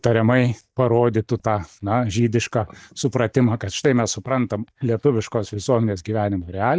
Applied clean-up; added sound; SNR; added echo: neural mask model DeepFilterNet 3.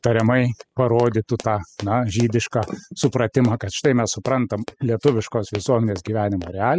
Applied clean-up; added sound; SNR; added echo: classical method spectral subtraction.